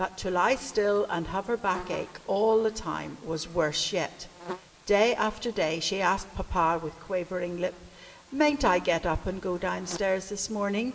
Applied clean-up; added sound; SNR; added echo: none; Buzz; 20 dB; reverberation time 1.5 s.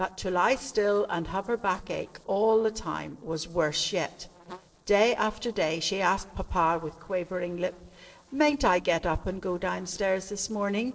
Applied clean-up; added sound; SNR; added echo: neural separator model SepFormer DNS4.